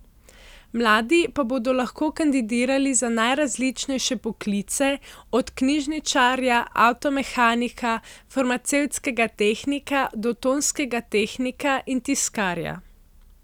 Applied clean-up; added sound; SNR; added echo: none; none; none; none.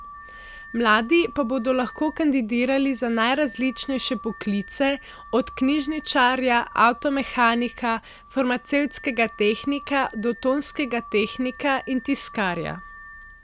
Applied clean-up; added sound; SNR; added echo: none; Alarm / Car; 19 dB; none.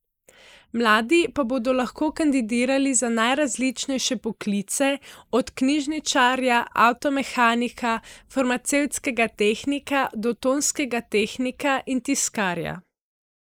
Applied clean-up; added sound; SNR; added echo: neural mask model Resemble Enhance denoiser.